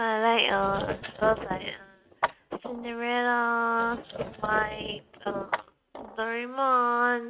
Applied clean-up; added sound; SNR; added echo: neural mask model RNNoise.